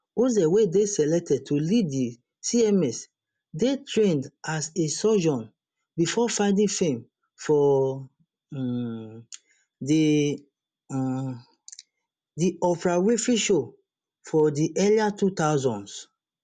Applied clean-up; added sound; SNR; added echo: none; none; none; none.